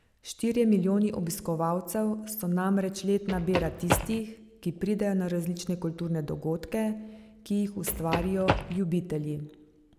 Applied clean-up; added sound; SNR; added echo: none; Run; 2 dB; none.